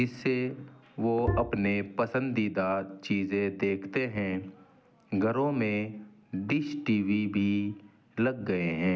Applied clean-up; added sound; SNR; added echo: none; Bowed string instrument; 3 dB; none.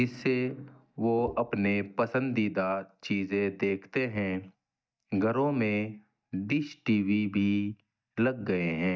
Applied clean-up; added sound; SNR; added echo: neural mask model DeepFilterNet 3.